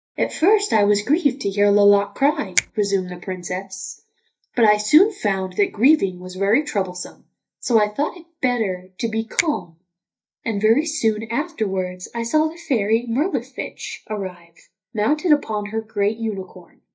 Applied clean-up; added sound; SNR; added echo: neural mask model DeepFilterNet 3.